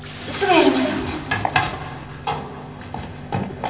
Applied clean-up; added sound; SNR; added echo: none; Bathtub (filling or washing) / Splash, splatter; 15 dB; reverberation time 2.7 s.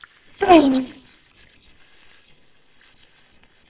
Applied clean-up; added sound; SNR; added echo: neural separator model SepFormer WHAMR!.